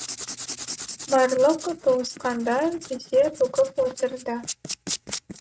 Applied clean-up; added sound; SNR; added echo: neural mask model RNNoise.